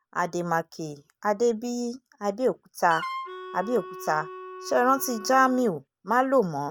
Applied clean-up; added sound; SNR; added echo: none; Wind instrument, woodwind instrument; 12 dB; none.